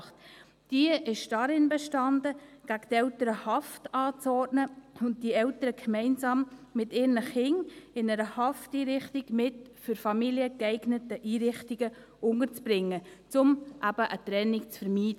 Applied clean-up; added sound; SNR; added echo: none; none; none; none.